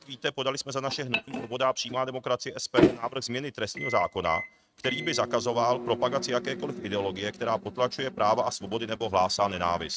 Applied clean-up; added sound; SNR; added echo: neural mask model RNNoise.